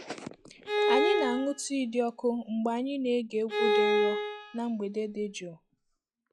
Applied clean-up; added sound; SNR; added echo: classical method log-MMSE.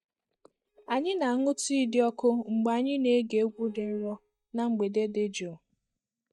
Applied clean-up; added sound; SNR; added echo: neural mask model DeepFilterNet 3.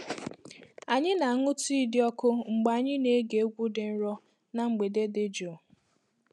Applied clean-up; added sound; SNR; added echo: none; none; none; none.